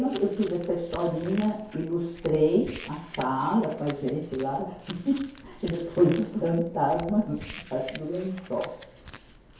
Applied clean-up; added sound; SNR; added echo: none; Crumpling, crinkling; 17 dB; reverberation time 2.4 s.